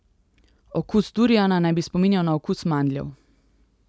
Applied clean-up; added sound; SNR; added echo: none; none; none; none.